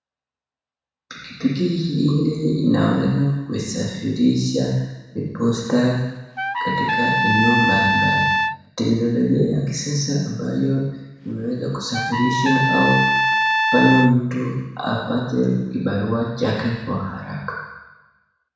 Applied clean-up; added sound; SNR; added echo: none; Trumpet; 0 dB; reverberation time 1.1 s.